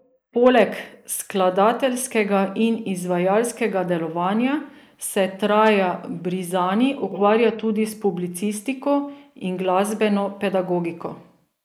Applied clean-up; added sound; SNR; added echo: neural mask model Resemble Enhance denoiser.